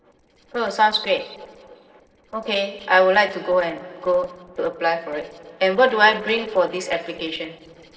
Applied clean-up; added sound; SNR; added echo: neural separator model SepFormer DNS4.